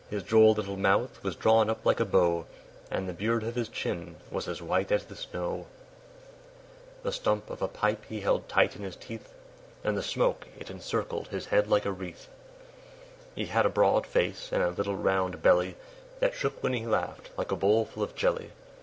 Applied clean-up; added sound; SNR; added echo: none; none; none; none.